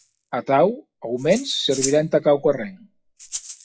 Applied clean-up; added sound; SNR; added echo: classical method log-MMSE.